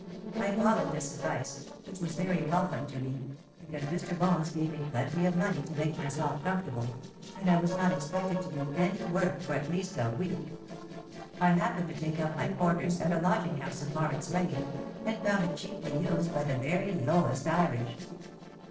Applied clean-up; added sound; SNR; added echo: neural separator model SepFormer DNS4.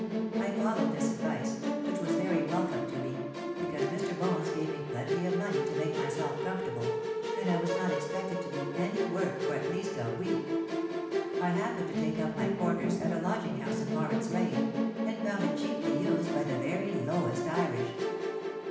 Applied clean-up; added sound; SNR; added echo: none; Musical instrument; -3 dB; reverberation time 0.9 s.